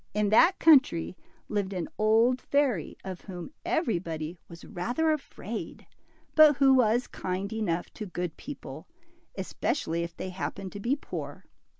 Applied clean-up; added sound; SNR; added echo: none; none; none; none.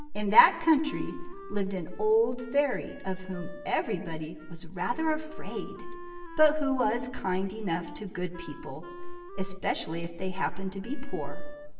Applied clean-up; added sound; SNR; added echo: none; Wind instrument, woodwind instrument; 19 dB; reverberation time 0.9 s.